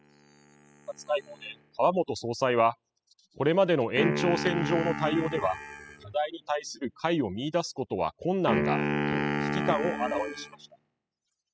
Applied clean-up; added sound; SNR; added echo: classical method spectral subtraction.